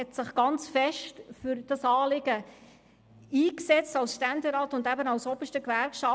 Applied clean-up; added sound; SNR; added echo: none; none; none; none.